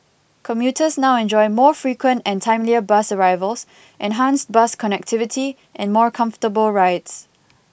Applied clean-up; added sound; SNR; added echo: none; none; none; none.